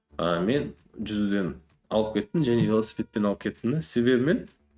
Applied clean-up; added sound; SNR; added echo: neural mask model RNNoise.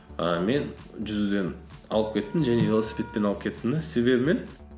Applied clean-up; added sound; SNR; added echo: none; Wind instrument, woodwind instrument; 20 dB; none.